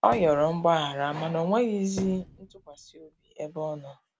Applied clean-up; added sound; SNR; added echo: none; Thump, thud; 17 dB; none.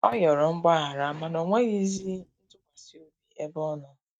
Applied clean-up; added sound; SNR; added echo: neural mask model DeepFilterNet 3.